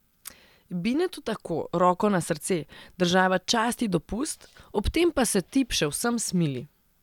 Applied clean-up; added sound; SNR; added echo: none; none; none; none.